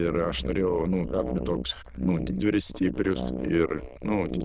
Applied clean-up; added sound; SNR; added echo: neural diffusion model UNIVERSE++.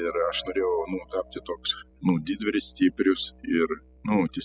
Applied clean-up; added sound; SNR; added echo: classical method spectral subtraction.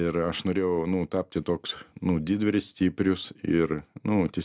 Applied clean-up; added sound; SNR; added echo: none; none; none; none.